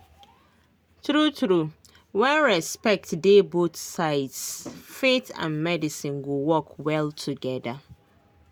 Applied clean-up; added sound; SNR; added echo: none; none; none; none.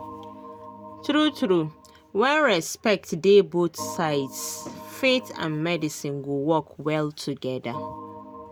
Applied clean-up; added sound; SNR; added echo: none; Organ; 17 dB; none.